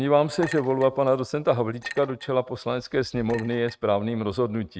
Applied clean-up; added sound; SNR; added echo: neural mask model RNNoise.